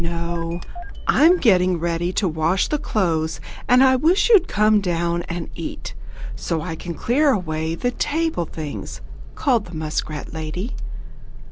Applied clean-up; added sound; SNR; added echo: none; Engine starting / Car; 4 dB; none.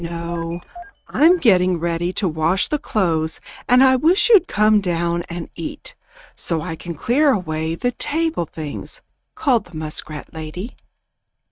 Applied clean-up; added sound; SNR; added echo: neural mask model RNNoise.